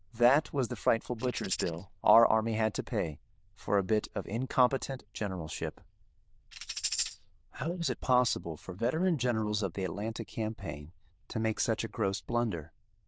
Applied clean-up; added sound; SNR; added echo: neural diffusion model UNIVERSE++.